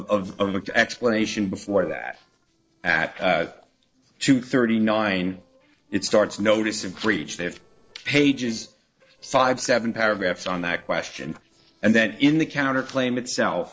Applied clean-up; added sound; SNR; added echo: neural separator model SepFormer DNS4.